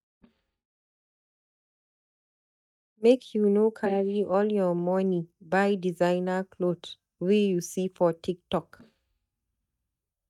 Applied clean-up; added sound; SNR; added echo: neural mask model DeepFilterNet 3.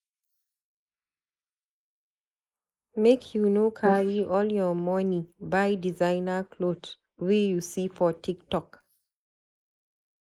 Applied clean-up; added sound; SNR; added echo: neural mask model Resemble Enhance denoiser.